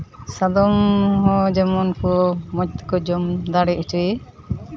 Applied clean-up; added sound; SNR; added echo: none; none; none; none.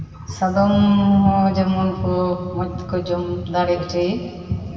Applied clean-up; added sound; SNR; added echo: none; none; none; reverberation time 2.9 s.